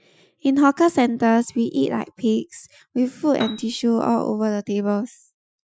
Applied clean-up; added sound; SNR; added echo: classical method Wiener filter.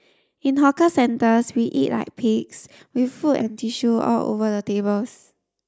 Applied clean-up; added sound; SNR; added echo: neural mask model DeepFilterNet 3.